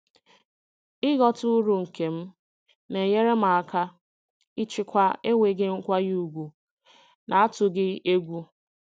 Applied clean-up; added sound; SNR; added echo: none; none; none; none.